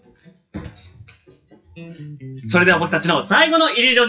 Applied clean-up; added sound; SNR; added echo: classical method WPE with log-MMSE.